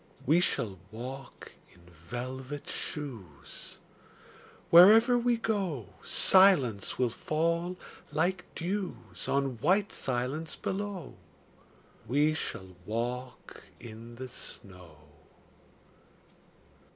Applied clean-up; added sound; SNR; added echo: none; none; none; none.